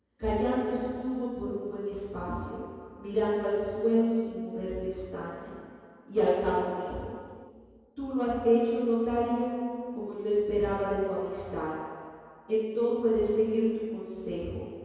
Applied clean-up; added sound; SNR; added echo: none; none; none; reverberation time 2.2 s.